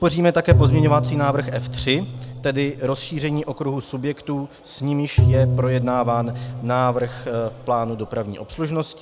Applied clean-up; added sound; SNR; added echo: none; Bowed string instrument; 0 dB; none.